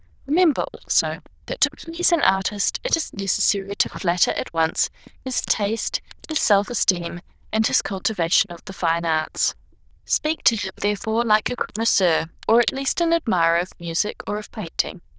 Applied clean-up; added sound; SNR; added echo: neural diffusion model UNIVERSE++.